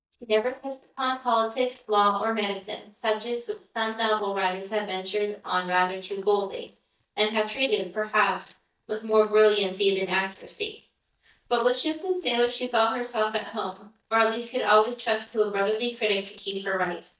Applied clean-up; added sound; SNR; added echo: neural mask model DeepFilterNet 3.